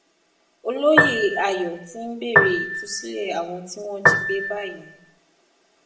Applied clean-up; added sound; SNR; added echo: none; Piano; -4 dB; reverberation time 0.7 s.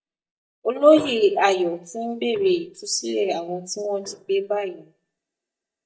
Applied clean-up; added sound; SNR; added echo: neural mask model DeepFilterNet 3.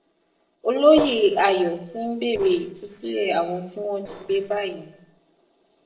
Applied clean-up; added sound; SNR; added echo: neural separator model SepFormer DNS4.